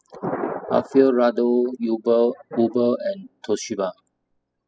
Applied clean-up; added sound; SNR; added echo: classical method spectral subtraction.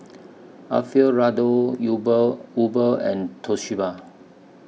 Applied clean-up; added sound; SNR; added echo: none; none; none; none.